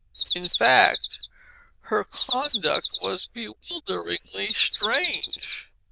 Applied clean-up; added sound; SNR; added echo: neural diffusion model UNIVERSE++.